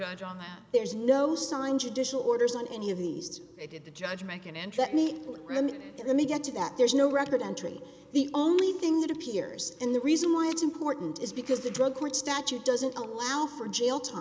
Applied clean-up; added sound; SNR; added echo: none; none; none; none.